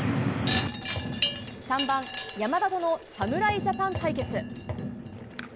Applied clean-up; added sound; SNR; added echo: none; Wind chime; 9 dB; none.